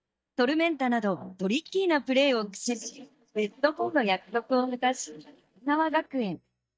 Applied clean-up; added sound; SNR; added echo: neural mask model DeepFilterNet 3.